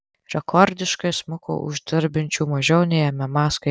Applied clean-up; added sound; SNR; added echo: none; none; none; none.